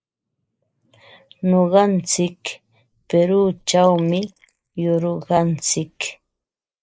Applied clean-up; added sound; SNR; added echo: neural mask model Resemble Enhance denoiser.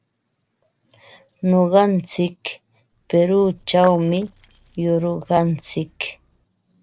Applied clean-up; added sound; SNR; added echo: neural separator model SepFormer DNS4.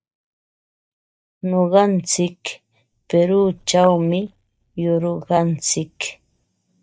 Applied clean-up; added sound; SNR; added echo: neural mask model DeepFilterNet 3.